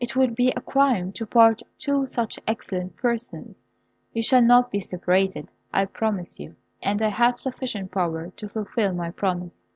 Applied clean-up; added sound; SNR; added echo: none; none; none; none.